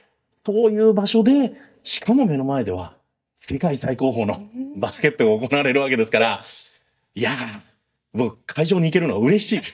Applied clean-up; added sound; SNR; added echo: neural mask model DeepFilterNet 3.